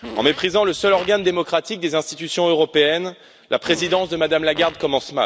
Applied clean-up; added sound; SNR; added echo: none; Fart; 16 dB; none.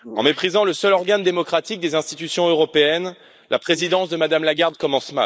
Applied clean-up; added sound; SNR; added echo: neural mask model Resemble Enhance denoiser.